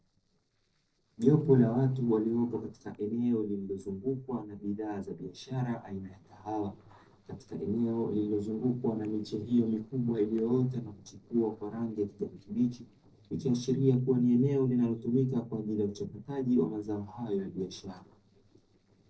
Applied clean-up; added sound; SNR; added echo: neural separator model SepFormer DNS4.